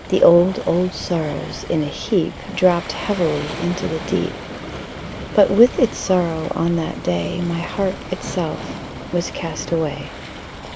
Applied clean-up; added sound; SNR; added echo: none; Waves, surf; 11 dB; none.